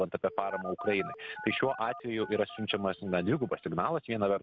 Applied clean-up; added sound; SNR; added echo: none; Telephone; 14 dB; none.